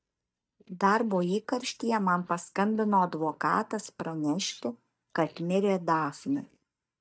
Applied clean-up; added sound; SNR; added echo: neural mask model DeepFilterNet 3.